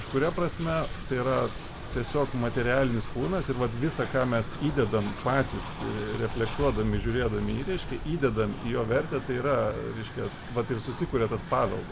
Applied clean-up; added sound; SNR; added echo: none; Train; 9 dB; none.